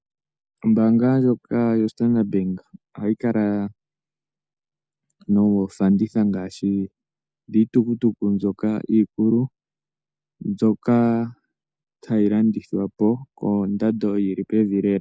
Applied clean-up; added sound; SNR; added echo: none; none; none; none.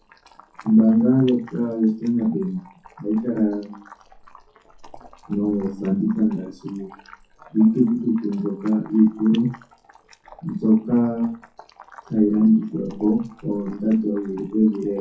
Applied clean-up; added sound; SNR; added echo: classical method WPE with log-MMSE.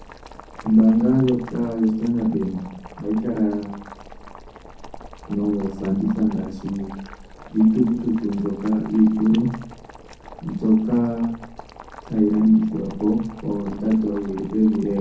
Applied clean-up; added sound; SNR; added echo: none; Boiling; 18 dB; reverberation time 0.6 s.